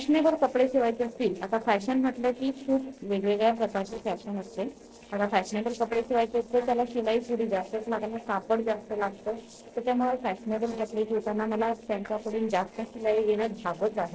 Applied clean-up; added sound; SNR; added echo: neural separator model SepFormer DNS4.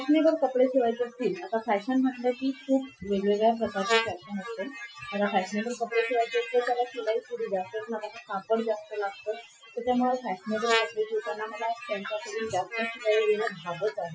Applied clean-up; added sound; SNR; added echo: classical method Wiener filter.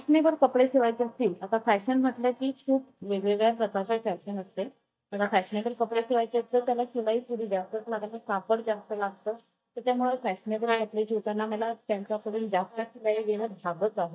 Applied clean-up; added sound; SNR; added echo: neural mask model DeepFilterNet 3.